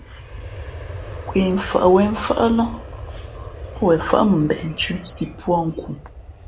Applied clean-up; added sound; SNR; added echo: none; Aircraft; 13 dB; none.